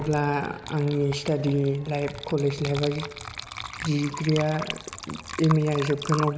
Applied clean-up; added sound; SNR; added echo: none; Water / Liquid; 11 dB; none.